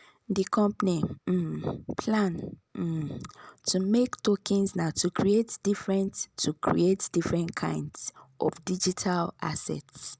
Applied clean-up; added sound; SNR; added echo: none; none; none; none.